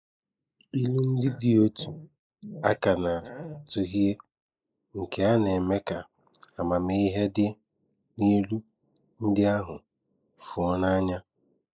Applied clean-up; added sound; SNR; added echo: neural mask model Resemble Enhance denoiser.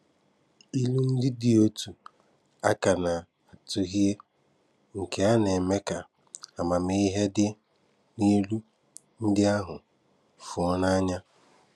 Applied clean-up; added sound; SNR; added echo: none; none; none; none.